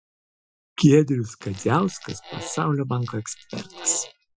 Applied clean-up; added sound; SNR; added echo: classical method Wiener filter.